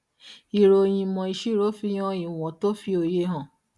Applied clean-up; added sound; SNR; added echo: none; none; none; none.